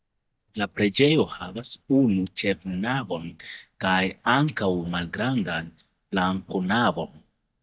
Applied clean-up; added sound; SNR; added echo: neural mask model DeepFilterNet 3.